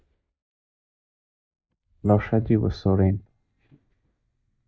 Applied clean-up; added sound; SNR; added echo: neural mask model DeepFilterNet 3.